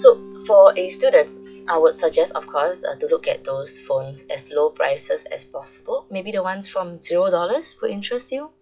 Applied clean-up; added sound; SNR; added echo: classical method log-MMSE.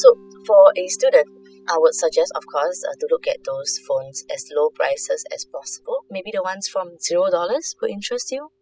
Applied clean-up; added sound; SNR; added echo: classical method spectral subtraction.